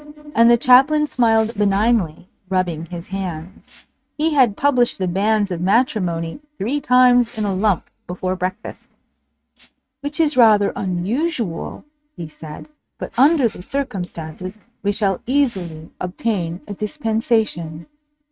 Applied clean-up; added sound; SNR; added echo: neural mask model RNNoise.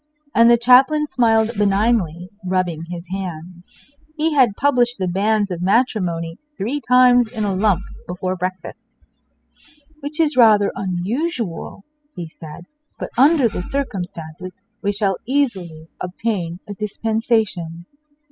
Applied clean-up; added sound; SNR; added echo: classical method spectral subtraction.